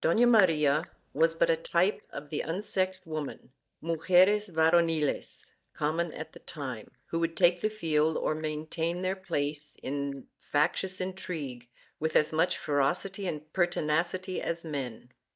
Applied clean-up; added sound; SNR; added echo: neural mask model DeepFilterNet 3.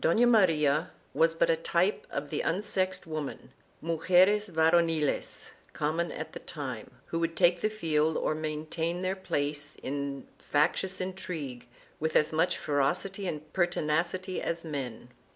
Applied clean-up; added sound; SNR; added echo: none; none; none; none.